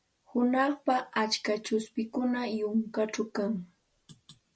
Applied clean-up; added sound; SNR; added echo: none; none; none; none.